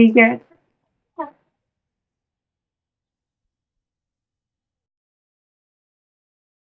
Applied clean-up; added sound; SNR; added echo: neural mask model DeepFilterNet 3.